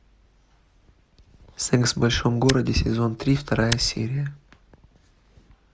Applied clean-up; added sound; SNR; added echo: none; Tick; 7 dB; none.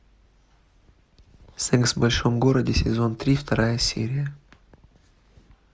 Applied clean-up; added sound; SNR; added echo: none; none; none; none.